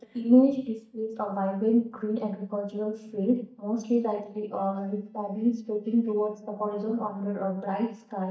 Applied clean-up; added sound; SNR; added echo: neural mask model DeepFilterNet 3.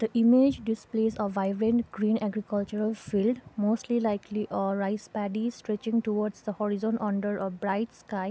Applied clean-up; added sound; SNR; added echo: none; none; none; none.